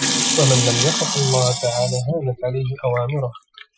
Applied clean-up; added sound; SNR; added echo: classical method Wiener filter.